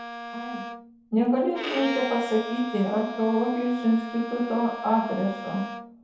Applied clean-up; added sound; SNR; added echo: none; Bowed string instrument; 10 dB; reverberation time 0.8 s.